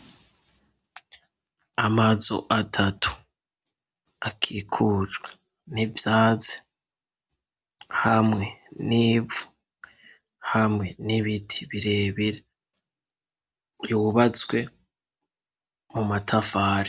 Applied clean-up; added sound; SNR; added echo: none; none; none; none.